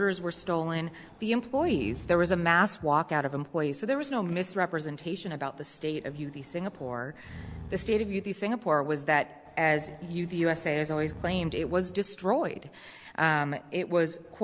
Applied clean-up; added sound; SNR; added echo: none; Breathing; 17 dB; none.